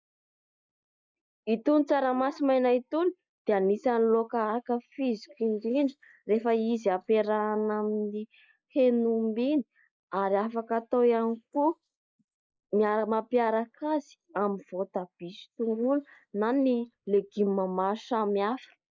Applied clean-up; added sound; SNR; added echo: neural mask model Resemble Enhance denoiser.